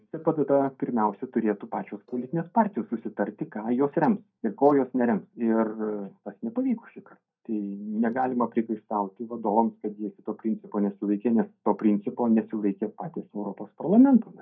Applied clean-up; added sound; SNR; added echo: neural mask model DeepFilterNet 3.